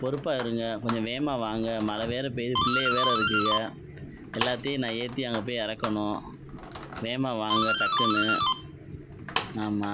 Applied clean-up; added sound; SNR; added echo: none; Doorbell; -1 dB; none.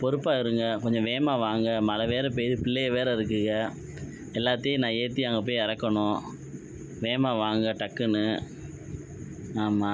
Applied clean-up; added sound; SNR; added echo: none; none; none; none.